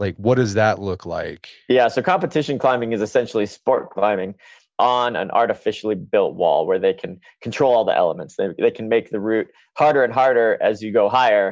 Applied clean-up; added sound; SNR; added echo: none; none; none; none.